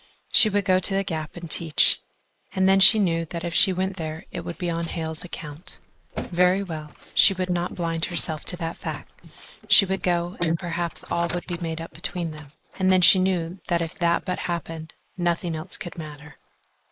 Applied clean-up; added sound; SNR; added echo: neural mask model Resemble Enhance denoiser.